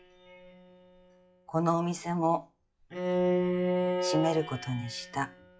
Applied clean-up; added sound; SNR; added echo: classical method log-MMSE.